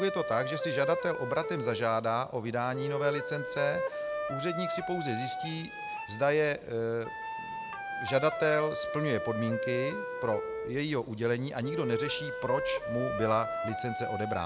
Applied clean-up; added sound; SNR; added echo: none; Wind instrument, woodwind instrument; 4 dB; none.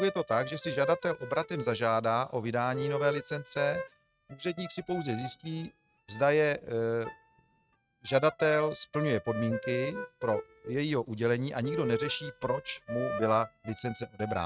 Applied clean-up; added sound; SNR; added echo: neural mask model RNNoise.